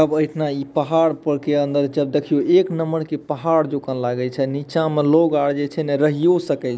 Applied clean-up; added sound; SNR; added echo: none; none; none; none.